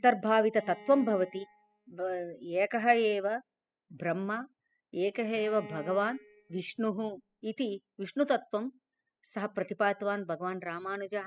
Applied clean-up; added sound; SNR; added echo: classical method spectral subtraction.